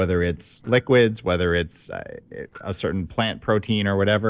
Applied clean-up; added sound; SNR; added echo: neural separator model SepFormer DNS4.